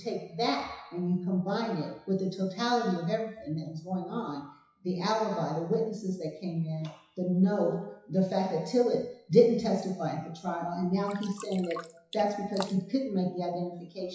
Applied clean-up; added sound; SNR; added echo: classical method WPE with log-MMSE.